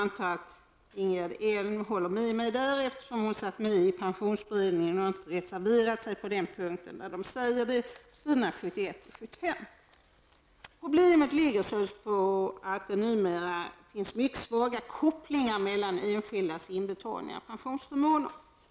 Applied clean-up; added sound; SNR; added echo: none; none; none; none.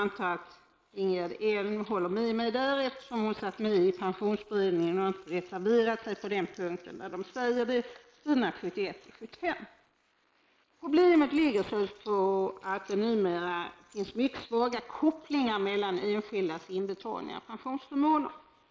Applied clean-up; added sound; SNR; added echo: neural mask model Resemble Enhance denoiser.